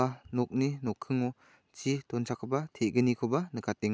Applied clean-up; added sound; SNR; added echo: none; none; none; none.